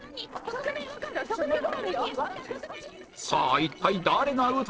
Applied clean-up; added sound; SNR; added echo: neural separator model SepFormer DNS4.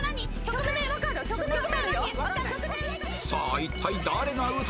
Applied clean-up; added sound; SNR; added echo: none; none; none; none.